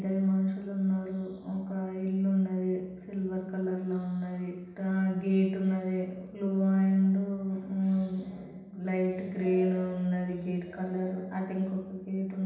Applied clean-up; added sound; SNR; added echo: none; none; none; reverberation time 0.9 s.